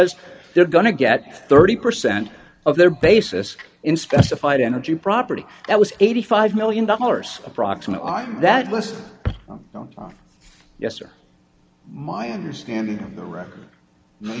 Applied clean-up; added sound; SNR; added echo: none; none; none; none.